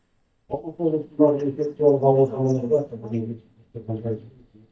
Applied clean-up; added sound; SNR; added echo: neural mask model DeepFilterNet 3.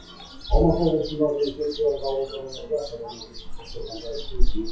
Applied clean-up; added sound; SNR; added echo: classical method WPE with log-MMSE.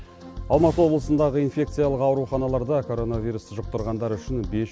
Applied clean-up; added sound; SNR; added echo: none; none; none; none.